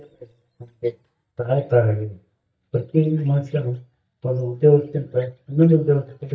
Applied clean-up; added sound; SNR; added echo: neural mask model DeepFilterNet 3.